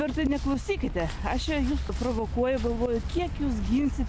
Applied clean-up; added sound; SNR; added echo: none; none; none; none.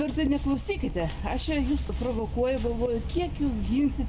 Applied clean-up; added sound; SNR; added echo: none; none; none; reverberation time 0.6 s.